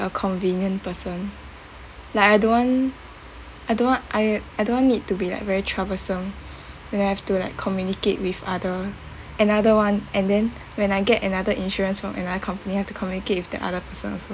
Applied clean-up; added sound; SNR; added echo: none; none; none; none.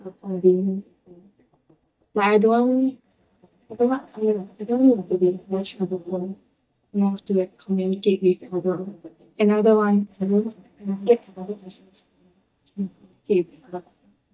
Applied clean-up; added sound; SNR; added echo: neural mask model DeepFilterNet 3.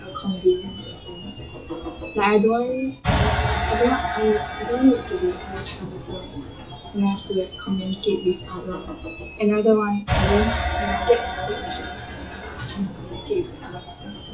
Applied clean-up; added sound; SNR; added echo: classical method WPE with log-MMSE.